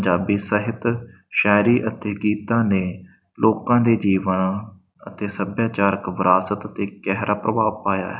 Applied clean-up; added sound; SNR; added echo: none; none; none; none.